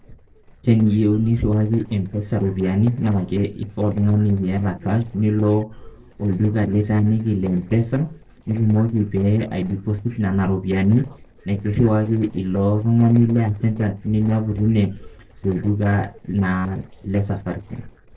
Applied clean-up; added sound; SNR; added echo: neural separator model SepFormer DNS4.